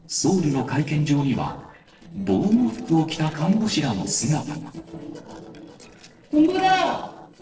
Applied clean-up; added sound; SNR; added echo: neural separator model SepFormer DNS4.